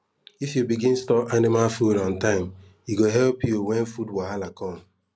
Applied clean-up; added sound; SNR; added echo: none; none; none; none.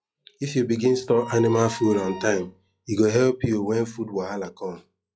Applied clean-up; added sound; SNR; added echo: classical method log-MMSE.